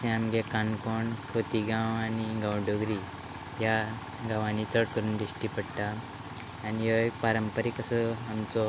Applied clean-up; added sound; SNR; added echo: none; none; none; none.